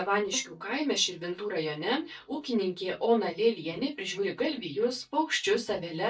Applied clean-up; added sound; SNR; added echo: neural mask model DeepFilterNet 3.